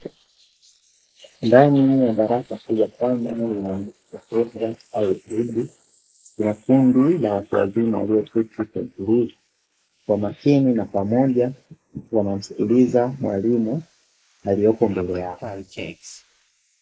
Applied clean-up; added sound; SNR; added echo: neural mask model Resemble Enhance denoiser.